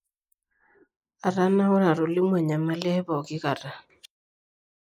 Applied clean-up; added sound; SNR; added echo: neural mask model Resemble Enhance denoiser.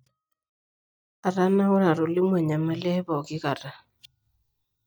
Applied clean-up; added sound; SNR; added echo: neural mask model DeepFilterNet 3.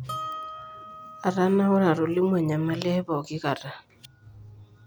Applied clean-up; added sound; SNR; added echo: none; Harp; 13 dB; none.